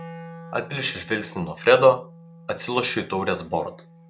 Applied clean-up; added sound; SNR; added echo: none; Wind instrument, woodwind instrument; 19 dB; none.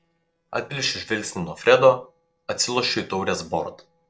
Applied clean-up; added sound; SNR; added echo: neural separator model SepFormer DNS4.